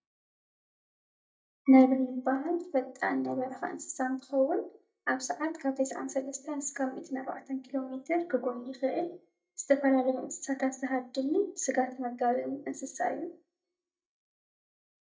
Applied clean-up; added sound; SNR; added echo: neural mask model DeepFilterNet 3.